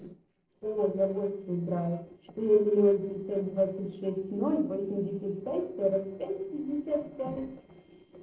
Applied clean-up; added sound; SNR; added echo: neural separator model SepFormer DNS4.